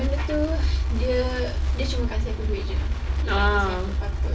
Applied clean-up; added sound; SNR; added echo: none; Crackle; 20 dB; reverberation time 0.2 s.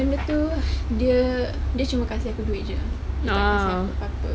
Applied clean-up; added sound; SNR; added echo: none; none; none; none.